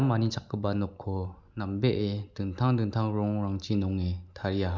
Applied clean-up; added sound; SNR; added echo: none; none; none; none.